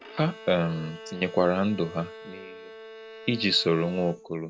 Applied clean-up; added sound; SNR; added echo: none; Bowed string instrument; 16 dB; none.